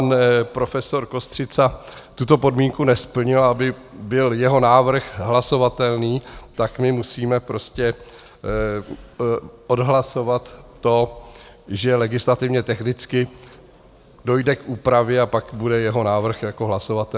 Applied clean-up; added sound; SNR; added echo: none; none; none; none.